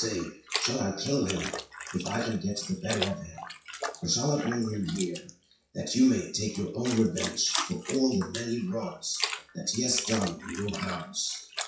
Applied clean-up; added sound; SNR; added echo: classical method WPE with log-MMSE.